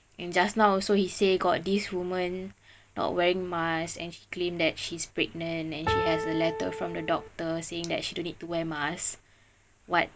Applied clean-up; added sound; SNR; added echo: none; Piano; 2 dB; none.